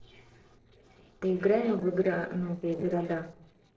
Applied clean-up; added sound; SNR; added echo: neural separator model SepFormer DNS4.